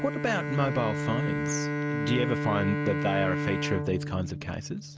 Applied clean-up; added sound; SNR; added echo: none; Bowed string instrument; 1 dB; none.